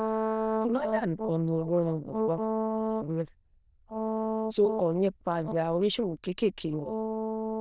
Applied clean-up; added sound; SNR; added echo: neural diffusion model UNIVERSE++.